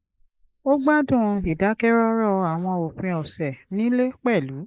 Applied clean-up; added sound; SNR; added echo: neural mask model Resemble Enhance denoiser.